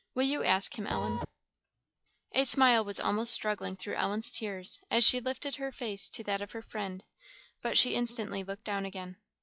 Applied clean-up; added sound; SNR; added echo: classical method log-MMSE.